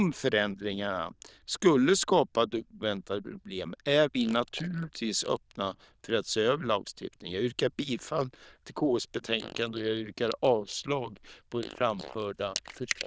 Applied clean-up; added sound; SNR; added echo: neural diffusion model UNIVERSE++.